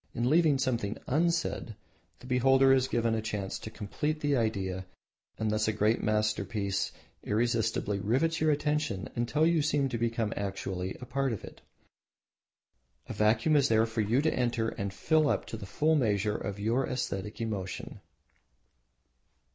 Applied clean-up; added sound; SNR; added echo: none; Splash, splatter; 20 dB; none.